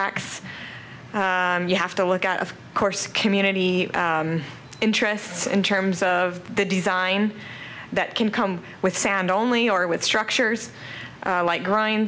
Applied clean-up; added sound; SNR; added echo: none; none; none; none.